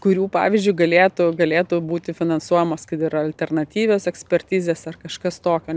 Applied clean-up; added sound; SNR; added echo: none; none; none; none.